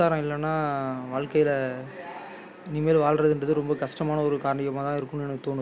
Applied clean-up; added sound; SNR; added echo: none; Chirp, tweet; 13 dB; none.